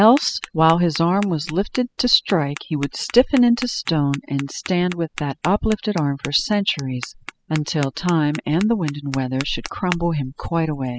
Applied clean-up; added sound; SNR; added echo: classical method spectral subtraction.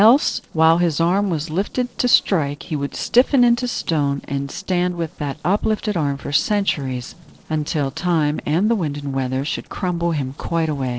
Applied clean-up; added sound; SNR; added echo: neural separator model SepFormer DNS4.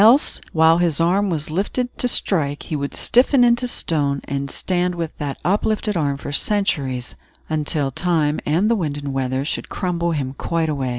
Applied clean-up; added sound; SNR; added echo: none; none; none; none.